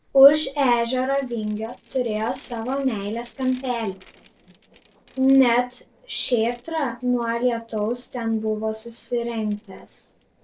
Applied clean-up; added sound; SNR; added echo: neural separator model SepFormer DNS4.